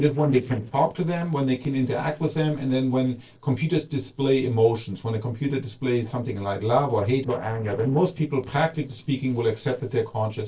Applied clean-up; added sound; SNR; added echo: neural separator model SepFormer DNS4.